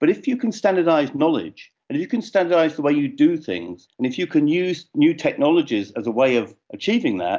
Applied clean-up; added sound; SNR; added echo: none; none; none; none.